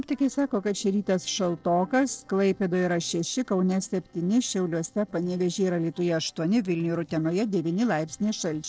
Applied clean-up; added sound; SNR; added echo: neural separator model SepFormer DNS4.